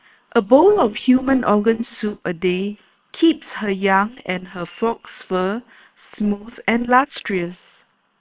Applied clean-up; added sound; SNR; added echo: neural separator model SepFormer WHAM!.